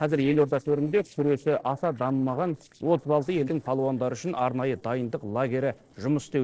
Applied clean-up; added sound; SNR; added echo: neural separator model SepFormer DNS4.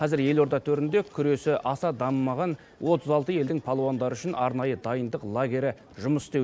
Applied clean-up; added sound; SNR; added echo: none; none; none; none.